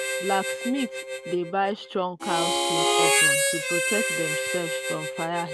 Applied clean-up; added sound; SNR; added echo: none; Harmonica; -4 dB; none.